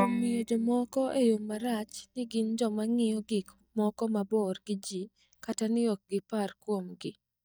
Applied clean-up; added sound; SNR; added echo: neural mask model DeepFilterNet 3.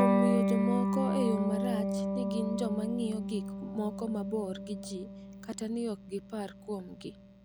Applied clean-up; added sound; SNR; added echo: none; Electric guitar; -2 dB; none.